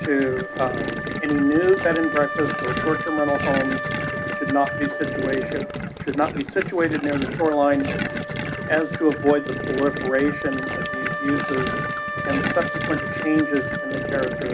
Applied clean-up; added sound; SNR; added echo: none; Wind instrument, woodwind instrument + Gurgling; 3 dB; none.